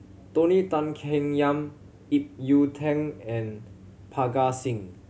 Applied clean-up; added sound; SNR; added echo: none; none; none; none.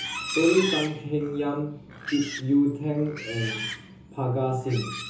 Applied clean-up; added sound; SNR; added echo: none; Livestock, farm animals, working animals; 9 dB; reverberation time 0.6 s.